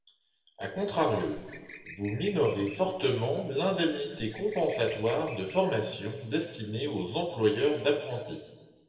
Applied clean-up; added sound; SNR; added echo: none; Bird; 17 dB; reverberation time 1.2 s.